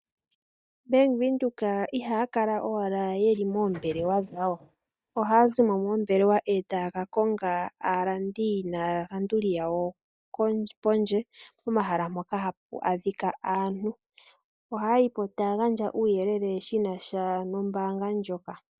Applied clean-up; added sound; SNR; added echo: neural mask model DeepFilterNet 3.